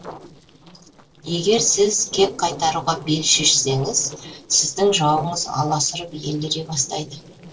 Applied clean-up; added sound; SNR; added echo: neural separator model SepFormer DNS4.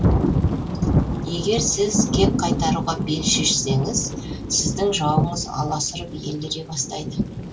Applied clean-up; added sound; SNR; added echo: none; Thunder / Rain; -1 dB; reverberation time 0.1 s.